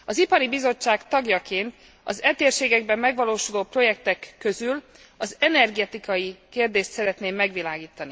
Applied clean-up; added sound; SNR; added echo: none; none; none; none.